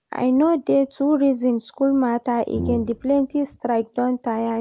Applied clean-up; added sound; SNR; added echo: none; Brass instrument; 11 dB; none.